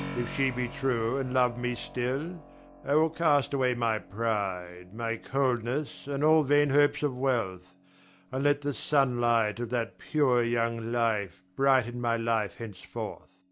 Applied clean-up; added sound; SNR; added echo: none; Keyboard (musical); 20 dB; none.